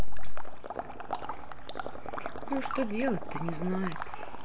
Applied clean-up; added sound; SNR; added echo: none; Water / Liquid; 14 dB; none.